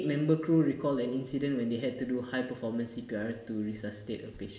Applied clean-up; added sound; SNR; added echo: none; none; none; reverberation time 1.7 s.